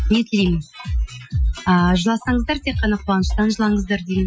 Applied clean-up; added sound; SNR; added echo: classical method Wiener filter.